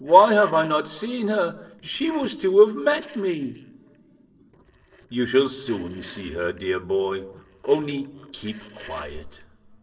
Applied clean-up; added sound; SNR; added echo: neural separator model SepFormer DNS4.